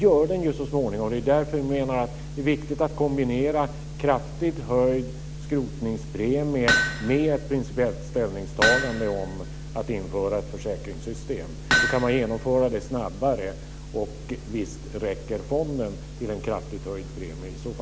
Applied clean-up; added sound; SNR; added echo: none; Hammer; 2 dB; none.